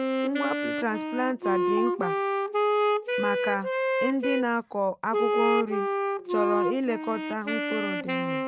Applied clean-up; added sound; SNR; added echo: none; Wind instrument, woodwind instrument; -3 dB; none.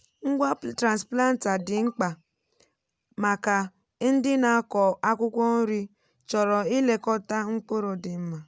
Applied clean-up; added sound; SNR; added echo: none; none; none; none.